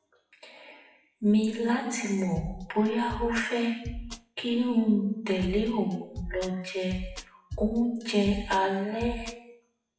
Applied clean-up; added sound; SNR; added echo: classical method WPE with log-MMSE.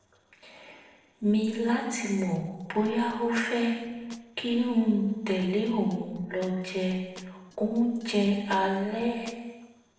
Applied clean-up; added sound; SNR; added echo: neural separator model SepFormer DNS4.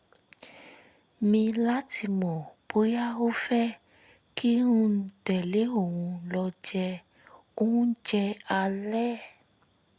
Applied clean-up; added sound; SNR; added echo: none; none; none; none.